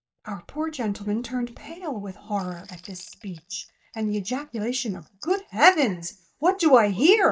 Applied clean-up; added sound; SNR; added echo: neural mask model DeepFilterNet 3.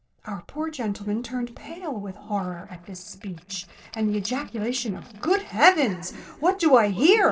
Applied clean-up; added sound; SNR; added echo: neural separator model SepFormer DNS4.